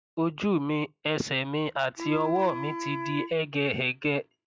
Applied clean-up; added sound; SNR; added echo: classical method log-MMSE.